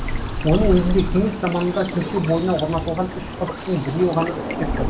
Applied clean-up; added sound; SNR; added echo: none; Stream / Bird vocalization, bird call, bird song; 3 dB; reverberation time 0.3 s.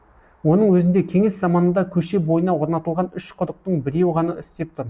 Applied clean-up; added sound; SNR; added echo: none; none; none; none.